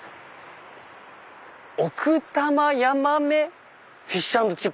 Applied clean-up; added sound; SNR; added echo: neural mask model Resemble Enhance denoiser.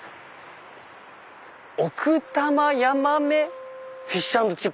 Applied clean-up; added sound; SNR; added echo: none; Wind instrument, woodwind instrument; 16 dB; none.